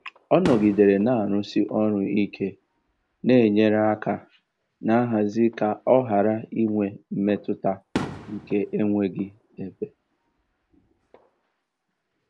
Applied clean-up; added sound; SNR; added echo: none; Fireworks; 17 dB; none.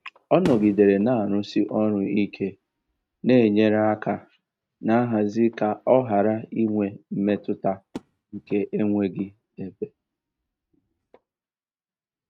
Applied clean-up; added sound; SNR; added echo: neural mask model RNNoise.